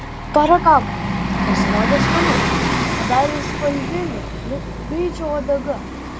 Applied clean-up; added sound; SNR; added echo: none; Bus; 0 dB; none.